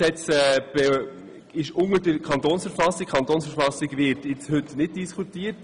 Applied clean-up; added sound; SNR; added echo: none; none; none; none.